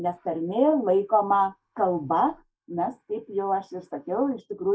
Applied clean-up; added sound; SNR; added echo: neural mask model Resemble Enhance denoiser.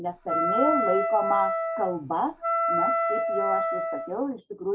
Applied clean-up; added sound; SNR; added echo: none; Wind instrument, woodwind instrument; -3 dB; none.